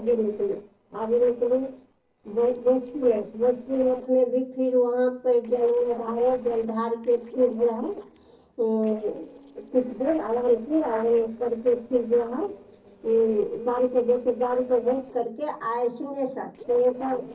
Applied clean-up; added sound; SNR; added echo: neural separator model SepFormer DNS4.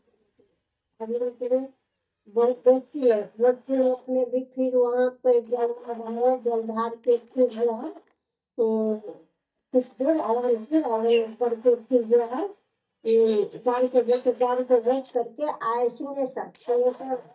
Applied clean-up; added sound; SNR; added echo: neural mask model DeepFilterNet 3.